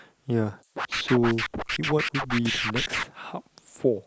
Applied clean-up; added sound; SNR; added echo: neural mask model Resemble Enhance denoiser.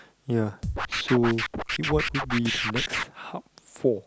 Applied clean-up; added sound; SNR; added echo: none; Scratching (performance technique); 1 dB; none.